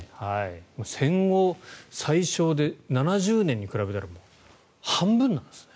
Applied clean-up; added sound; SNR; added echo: none; none; none; none.